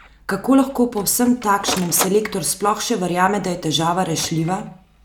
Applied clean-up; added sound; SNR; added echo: none; Printer; 15 dB; none.